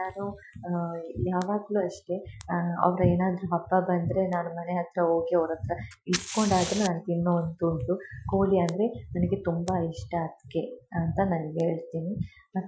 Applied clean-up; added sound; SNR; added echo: classical method Wiener filter.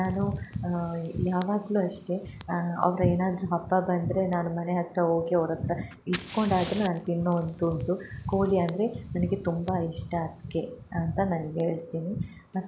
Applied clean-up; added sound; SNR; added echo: none; Fire; 18 dB; none.